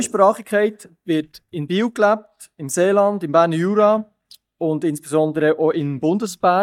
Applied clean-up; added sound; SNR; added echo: neural mask model DeepFilterNet 3.